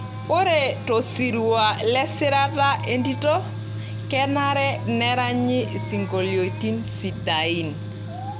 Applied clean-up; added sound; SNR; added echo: none; Tools; 7 dB; none.